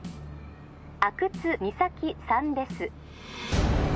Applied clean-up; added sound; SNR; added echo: none; Snare drum; 18 dB; none.